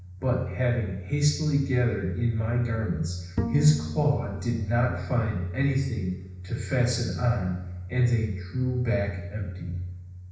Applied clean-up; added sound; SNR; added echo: none; Bowed string instrument; 8 dB; reverberation time 0.9 s.